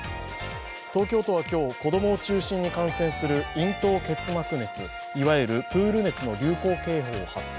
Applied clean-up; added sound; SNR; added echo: none; none; none; none.